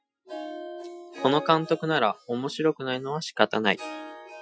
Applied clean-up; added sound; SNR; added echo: classical method Wiener filter.